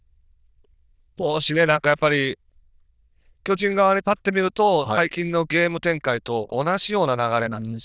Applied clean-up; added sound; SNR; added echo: neural diffusion model UNIVERSE++.